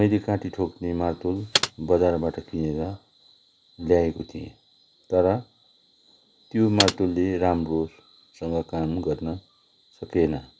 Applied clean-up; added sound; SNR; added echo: none; Computer keyboard; 4 dB; none.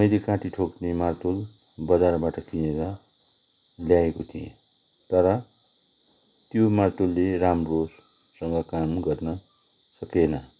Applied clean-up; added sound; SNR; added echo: none; none; none; none.